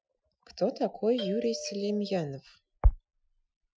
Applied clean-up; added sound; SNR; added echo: classical method Wiener filter.